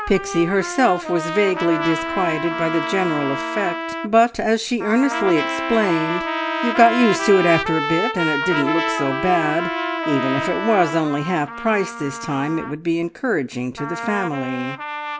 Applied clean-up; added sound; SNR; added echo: none; Trumpet + Trumpet; 5 dB; none.